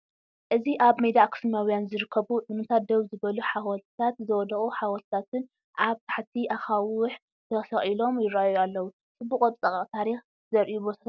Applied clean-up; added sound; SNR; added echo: none; none; none; none.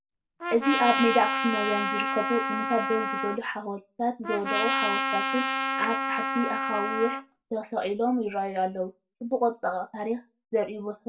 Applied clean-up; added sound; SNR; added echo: none; Trumpet; 0 dB; reverberation time 0.2 s.